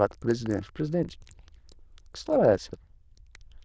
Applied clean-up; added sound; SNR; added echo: neural diffusion model UNIVERSE++.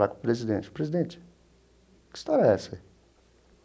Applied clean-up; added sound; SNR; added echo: none; none; none; none.